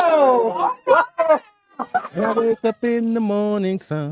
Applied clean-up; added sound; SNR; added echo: neural mask model RNNoise.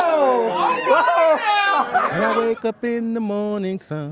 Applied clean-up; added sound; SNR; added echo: none; none; none; none.